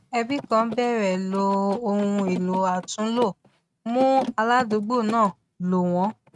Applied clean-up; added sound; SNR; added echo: neural mask model RNNoise.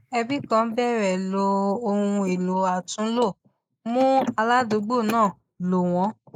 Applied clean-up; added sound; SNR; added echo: neural mask model Resemble Enhance denoiser.